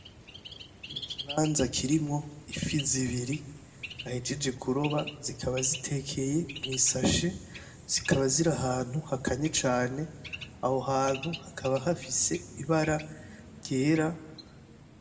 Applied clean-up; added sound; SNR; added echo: none; Bird; 15 dB; reverberation time 1.2 s.